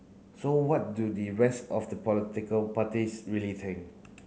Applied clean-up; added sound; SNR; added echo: none; none; none; none.